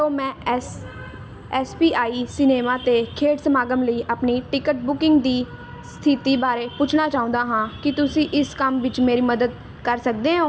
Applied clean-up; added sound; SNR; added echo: none; none; none; reverberation time 0.7 s.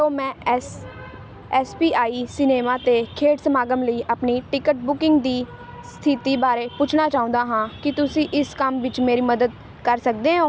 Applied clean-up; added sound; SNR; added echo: none; none; none; none.